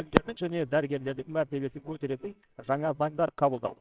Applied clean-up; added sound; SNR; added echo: neural separator model SepFormer WHAMR!.